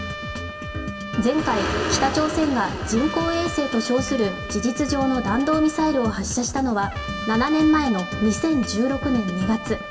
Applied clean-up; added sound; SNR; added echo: none; Trumpet; 12 dB; reverberation time 1.6 s.